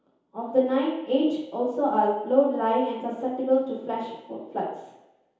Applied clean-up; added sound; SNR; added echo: none; none; none; reverberation time 0.8 s.